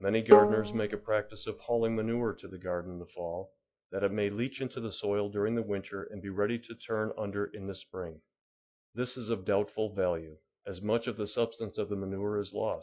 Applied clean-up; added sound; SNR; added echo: classical method log-MMSE.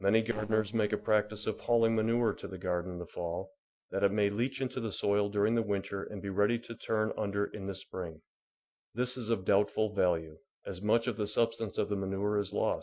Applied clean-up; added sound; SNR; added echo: neural separator model SepFormer DNS4.